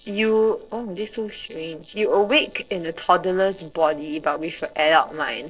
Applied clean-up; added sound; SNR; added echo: neural separator model SepFormer DNS4.